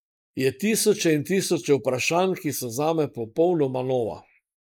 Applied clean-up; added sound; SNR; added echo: neural mask model Resemble Enhance denoiser.